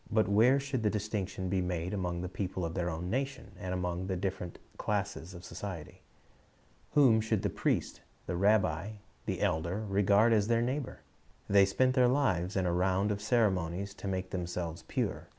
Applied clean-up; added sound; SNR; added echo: none; none; none; none.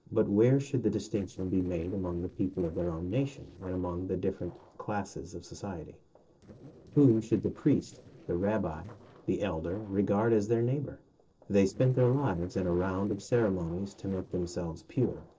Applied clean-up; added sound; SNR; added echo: neural separator model SepFormer DNS4.